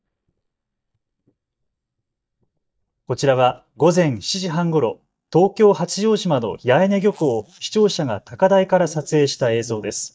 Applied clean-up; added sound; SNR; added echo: neural mask model DeepFilterNet 3.